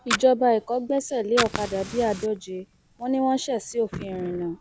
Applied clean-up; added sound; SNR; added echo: none; Fire; 10 dB; none.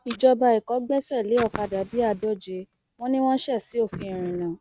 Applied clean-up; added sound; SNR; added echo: neural mask model RNNoise.